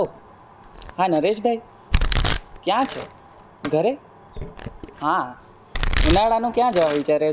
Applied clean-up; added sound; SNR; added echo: none; Domestic sounds, home sounds; 4 dB; none.